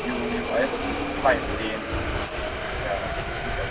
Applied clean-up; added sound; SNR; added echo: none; Subway, metro, underground; -2 dB; none.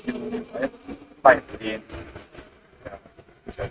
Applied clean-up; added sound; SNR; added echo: neural mask model RNNoise.